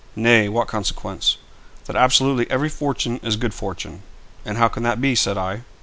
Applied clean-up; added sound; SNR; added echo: none; none; none; none.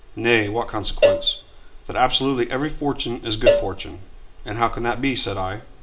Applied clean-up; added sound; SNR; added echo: none; Cowbell; 1 dB; reverberation time 0.5 s.